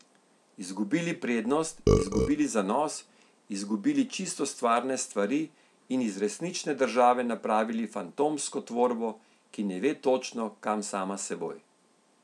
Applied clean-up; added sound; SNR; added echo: none; Burping, eructation; -1 dB; none.